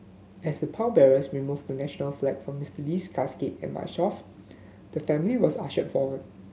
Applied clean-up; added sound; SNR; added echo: none; none; none; none.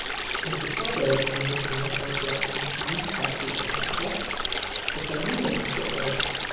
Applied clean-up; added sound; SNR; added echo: none; Stream; -3 dB; reverberation time 1.0 s.